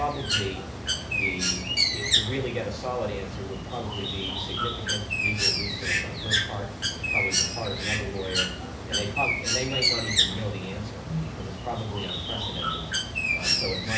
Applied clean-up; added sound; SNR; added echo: none; Bird; -5 dB; none.